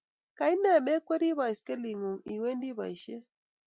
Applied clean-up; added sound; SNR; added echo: none; none; none; none.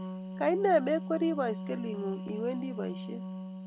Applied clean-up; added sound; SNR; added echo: none; Wind instrument, woodwind instrument; 7 dB; none.